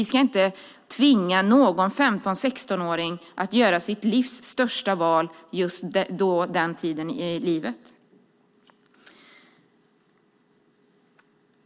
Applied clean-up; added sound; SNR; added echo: none; none; none; none.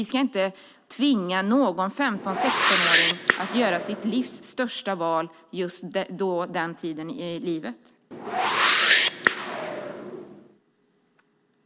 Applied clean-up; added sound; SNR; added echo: none; Whoosh, swoosh, swish; -4 dB; none.